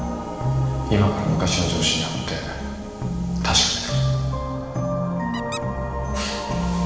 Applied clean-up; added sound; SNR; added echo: none; Squeak; 20 dB; reverberation time 1.2 s.